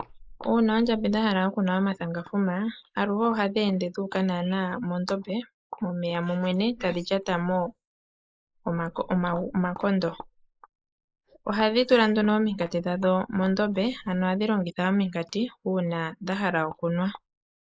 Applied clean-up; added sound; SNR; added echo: neural mask model Resemble Enhance denoiser.